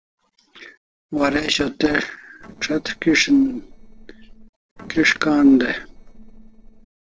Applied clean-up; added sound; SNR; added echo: neural separator model SepFormer DNS4.